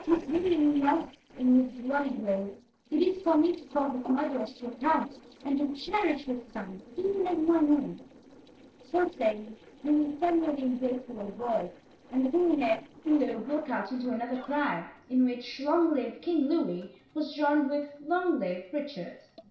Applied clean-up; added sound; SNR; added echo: neural separator model SepFormer DNS4.